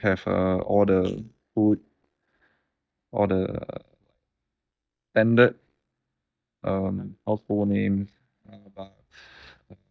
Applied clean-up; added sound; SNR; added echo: neural mask model DeepFilterNet 3.